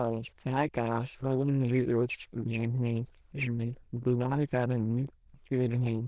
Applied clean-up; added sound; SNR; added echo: neural diffusion model UNIVERSE++.